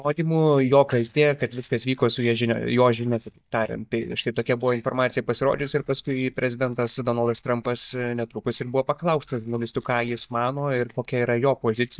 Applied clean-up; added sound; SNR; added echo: neural mask model DeepFilterNet 3.